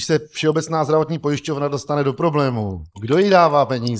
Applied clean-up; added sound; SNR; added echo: neural mask model Resemble Enhance denoiser.